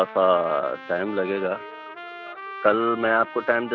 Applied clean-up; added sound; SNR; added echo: none; Trumpet; 15 dB; none.